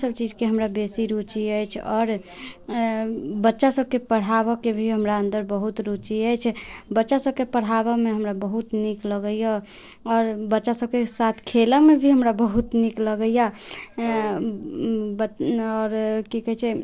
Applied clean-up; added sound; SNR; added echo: neural separator model SepFormer DNS4.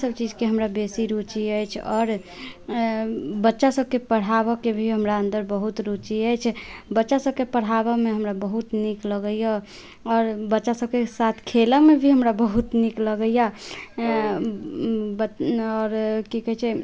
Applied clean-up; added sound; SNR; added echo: none; Brass instrument; 12 dB; none.